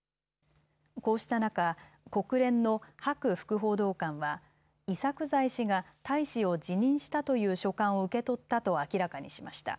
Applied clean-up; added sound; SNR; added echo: none; none; none; none.